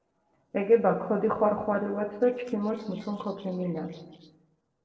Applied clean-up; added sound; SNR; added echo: neural separator model SepFormer DNS4.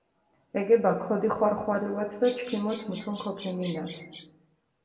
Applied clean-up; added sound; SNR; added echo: none; Bird vocalization, bird call, bird song; 16 dB; reverberation time 1.3 s.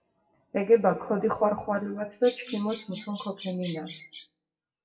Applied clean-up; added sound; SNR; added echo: classical method WPE with log-MMSE.